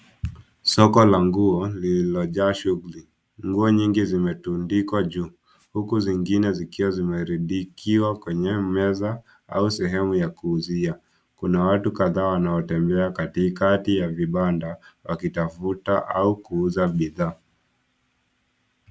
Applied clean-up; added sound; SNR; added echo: none; none; none; none.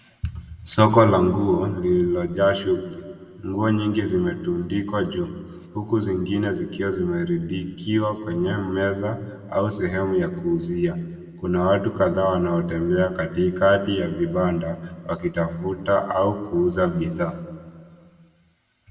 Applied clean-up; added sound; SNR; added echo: none; none; none; reverberation time 1.6 s.